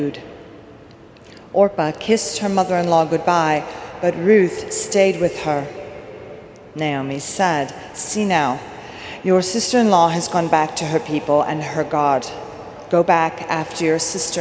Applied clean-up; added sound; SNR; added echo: none; none; none; none.